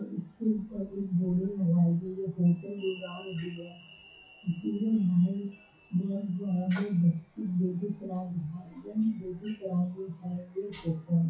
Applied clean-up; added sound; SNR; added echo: classical method WPE with log-MMSE.